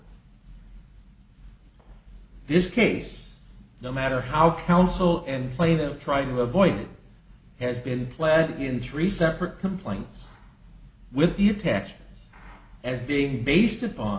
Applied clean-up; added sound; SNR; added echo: none; none; none; none.